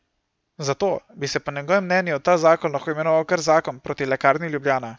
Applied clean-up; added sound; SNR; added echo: none; none; none; none.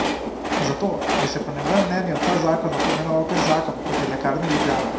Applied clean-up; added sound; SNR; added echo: none; Train; 0 dB; reverberation time 0.5 s.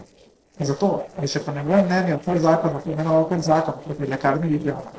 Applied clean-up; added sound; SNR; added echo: neural separator model SepFormer DNS4.